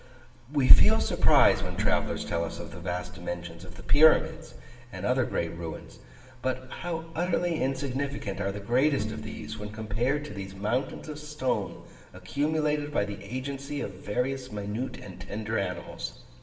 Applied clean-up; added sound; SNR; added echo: none; Bowed string instrument; 15 dB; reverberation time 1.1 s.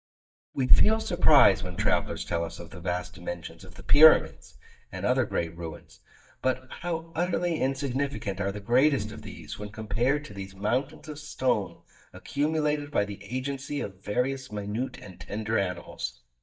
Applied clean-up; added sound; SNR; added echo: neural mask model DeepFilterNet 3.